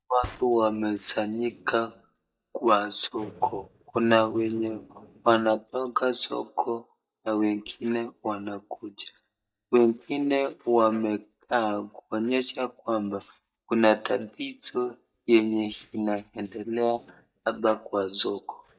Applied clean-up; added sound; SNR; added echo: neural mask model DeepFilterNet 3.